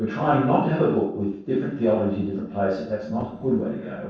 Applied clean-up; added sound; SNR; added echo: neural separator model SepFormer DNS4.